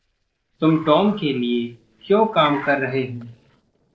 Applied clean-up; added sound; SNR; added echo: neural separator model SepFormer DNS4.